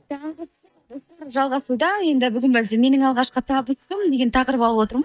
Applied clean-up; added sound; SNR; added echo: neural mask model DeepFilterNet 3.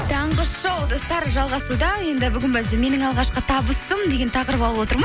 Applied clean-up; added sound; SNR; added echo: none; Organ; 17 dB; none.